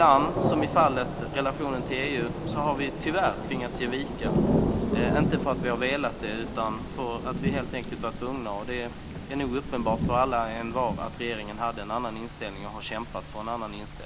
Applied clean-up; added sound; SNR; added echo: none; Thunder / Rain; 3 dB; none.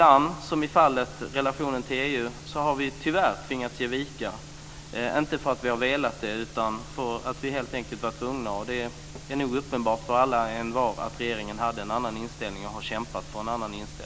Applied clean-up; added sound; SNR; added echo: none; none; none; none.